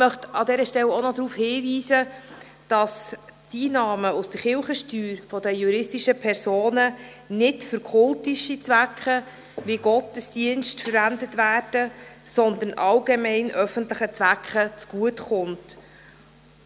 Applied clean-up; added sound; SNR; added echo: none; none; none; none.